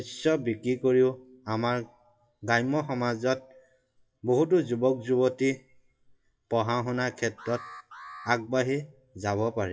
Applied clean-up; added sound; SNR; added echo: classical method WPE with log-MMSE.